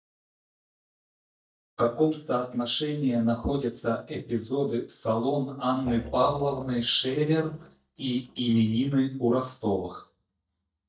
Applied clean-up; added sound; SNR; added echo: neural mask model DeepFilterNet 3.